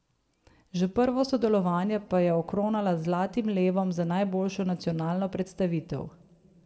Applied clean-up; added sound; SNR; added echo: none; none; none; reverberation time 0.9 s.